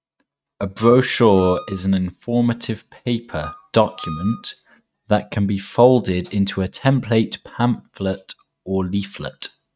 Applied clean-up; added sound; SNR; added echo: neural mask model RNNoise.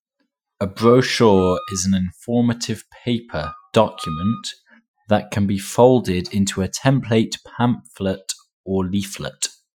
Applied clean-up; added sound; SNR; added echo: classical method Wiener filter.